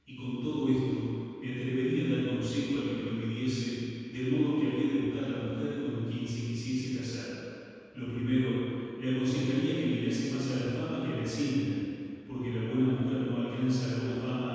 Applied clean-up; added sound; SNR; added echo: none; none; none; reverberation time 2.1 s.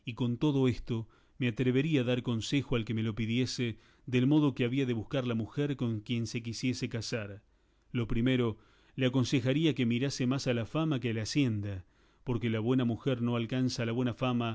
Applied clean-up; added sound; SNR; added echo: none; none; none; none.